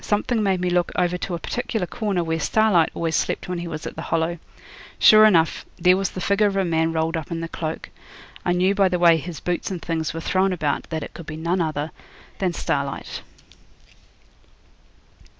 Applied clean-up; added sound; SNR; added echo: none; none; none; none.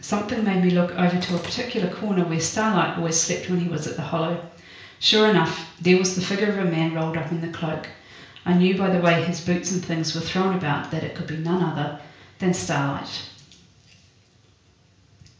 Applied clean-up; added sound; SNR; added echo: none; Gunshot, gunfire; 18 dB; reverberation time 0.5 s.